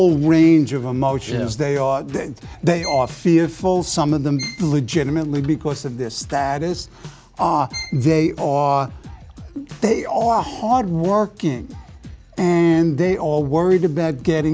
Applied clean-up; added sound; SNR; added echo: none; Drum kit + Bowed string instrument; 18 dB; none.